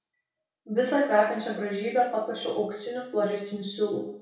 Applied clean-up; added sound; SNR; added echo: none; none; none; reverberation time 0.5 s.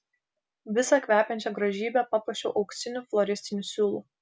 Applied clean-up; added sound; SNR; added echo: none; none; none; none.